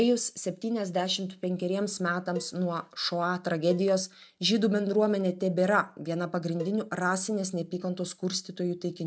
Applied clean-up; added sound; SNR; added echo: neural mask model RNNoise.